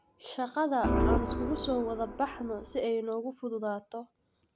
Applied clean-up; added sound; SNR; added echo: none; Organ; -2 dB; none.